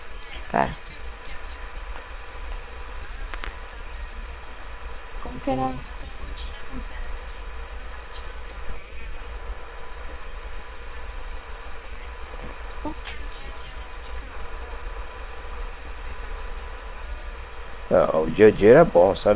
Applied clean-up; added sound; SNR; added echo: neural separator model SepFormer WHAM!.